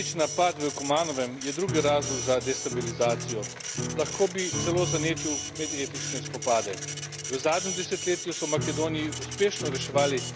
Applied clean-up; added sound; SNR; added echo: none; Piano + Printer; 5 dB; none.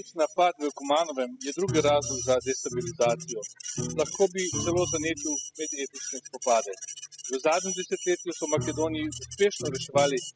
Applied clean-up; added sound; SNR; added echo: classical method spectral subtraction.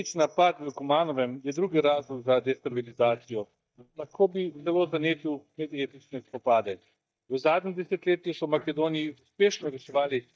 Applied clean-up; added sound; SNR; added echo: neural mask model DeepFilterNet 3.